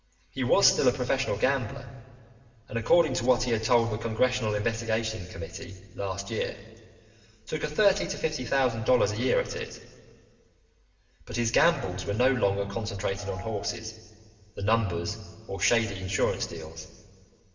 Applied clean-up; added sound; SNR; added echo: none; Piano; 12 dB; reverberation time 2.6 s.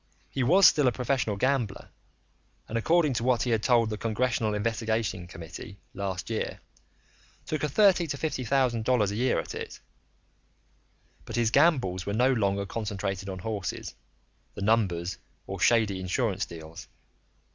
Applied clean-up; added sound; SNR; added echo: none; none; none; none.